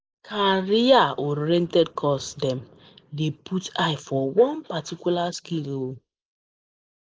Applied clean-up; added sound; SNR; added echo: neural mask model Resemble Enhance denoiser.